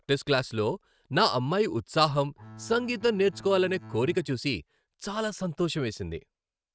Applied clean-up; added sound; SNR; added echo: neural mask model RNNoise.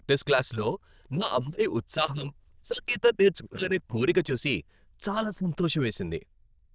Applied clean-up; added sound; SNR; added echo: neural diffusion model UNIVERSE++.